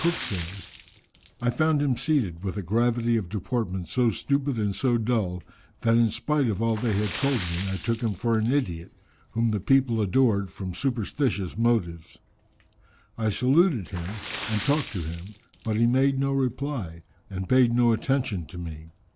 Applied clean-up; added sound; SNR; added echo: none; Splash, splatter; 18 dB; none.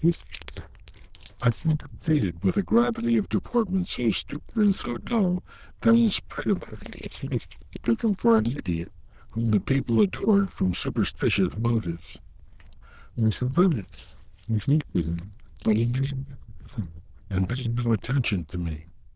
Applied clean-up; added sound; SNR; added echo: neural diffusion model UNIVERSE++.